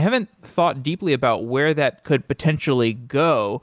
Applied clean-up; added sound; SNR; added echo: none; none; none; none.